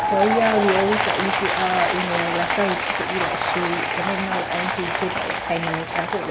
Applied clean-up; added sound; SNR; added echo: none; Applause / Crowd; -1 dB; reverberation time 1.5 s.